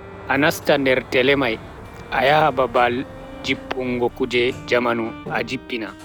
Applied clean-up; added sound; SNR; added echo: none; Sliding door + Bowed string instrument; 15 dB; none.